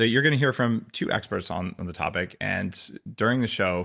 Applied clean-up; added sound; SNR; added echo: none; none; none; none.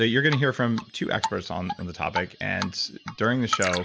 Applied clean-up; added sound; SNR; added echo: none; Drip; 9 dB; none.